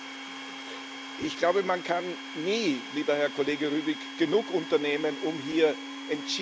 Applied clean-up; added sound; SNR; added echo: none; Domestic sounds, home sounds; 10 dB; none.